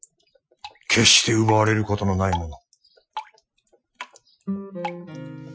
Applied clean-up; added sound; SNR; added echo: classical method Wiener filter.